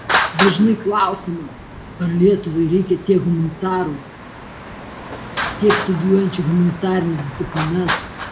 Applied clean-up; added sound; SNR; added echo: none; Traffic noise, roadway noise; 7 dB; reverberation time 0.3 s.